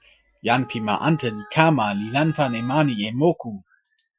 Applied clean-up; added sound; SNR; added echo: classical method Wiener filter.